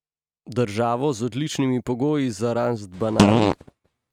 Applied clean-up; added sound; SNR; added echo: neural mask model RNNoise.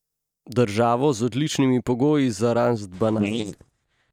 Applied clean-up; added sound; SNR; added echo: neural mask model DeepFilterNet 3.